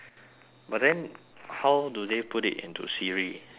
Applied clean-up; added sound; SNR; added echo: none; none; none; none.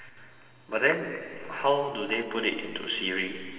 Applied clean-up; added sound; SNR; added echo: none; none; none; reverberation time 2.9 s.